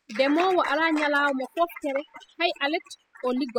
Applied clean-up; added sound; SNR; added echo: classical method spectral subtraction.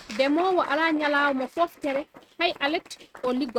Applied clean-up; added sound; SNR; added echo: neural mask model RNNoise.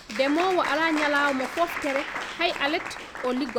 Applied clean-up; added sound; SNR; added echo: none; Applause; 8 dB; none.